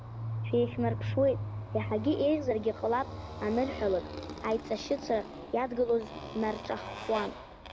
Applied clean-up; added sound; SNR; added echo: none; Motorcycle; 8 dB; none.